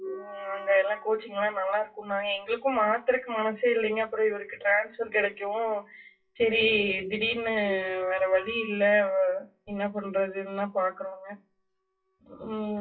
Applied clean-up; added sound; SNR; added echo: classical method WPE with log-MMSE.